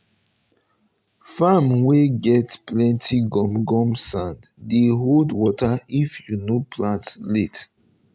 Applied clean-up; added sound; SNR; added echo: none; none; none; none.